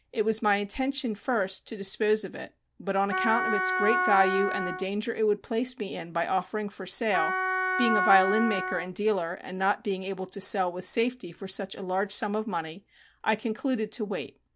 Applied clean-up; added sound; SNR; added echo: none; Wind instrument, woodwind instrument; 1 dB; none.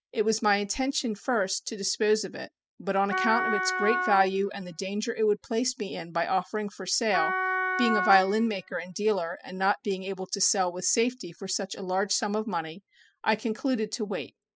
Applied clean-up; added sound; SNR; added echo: classical method spectral subtraction.